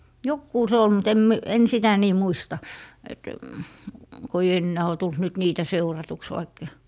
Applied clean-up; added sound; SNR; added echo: none; none; none; none.